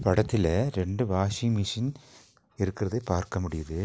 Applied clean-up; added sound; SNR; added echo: none; none; none; none.